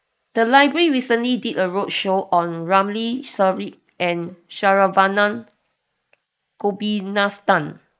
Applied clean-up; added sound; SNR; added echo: neural mask model Resemble Enhance denoiser.